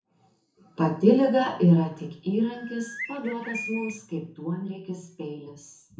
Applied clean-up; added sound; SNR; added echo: none; Bird; 11 dB; reverberation time 0.6 s.